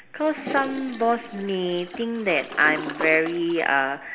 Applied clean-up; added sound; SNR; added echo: none; Toilet flush; 12 dB; reverberation time 1.3 s.